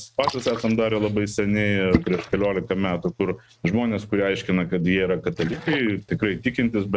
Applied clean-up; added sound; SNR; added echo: neural mask model RNNoise.